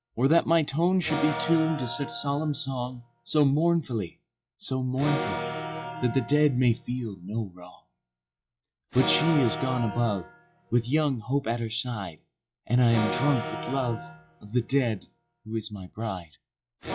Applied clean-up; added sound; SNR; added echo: classical method log-MMSE.